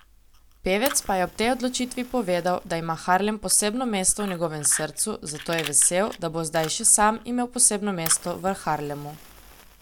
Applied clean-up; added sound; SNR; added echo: none; Fire; 17 dB; none.